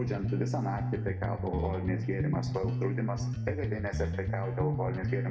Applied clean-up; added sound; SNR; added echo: none; Bass guitar; -3 dB; reverberation time 1.0 s.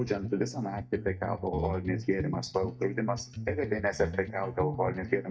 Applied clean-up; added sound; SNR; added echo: neural mask model DeepFilterNet 3.